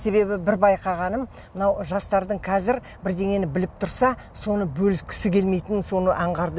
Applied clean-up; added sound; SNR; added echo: none; none; none; none.